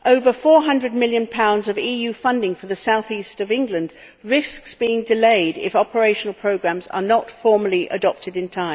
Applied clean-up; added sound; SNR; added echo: none; none; none; none.